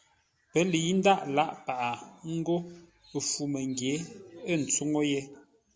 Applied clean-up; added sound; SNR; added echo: none; none; none; none.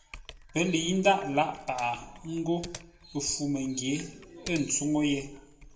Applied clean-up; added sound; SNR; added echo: none; Typing; 18 dB; reverberation time 0.4 s.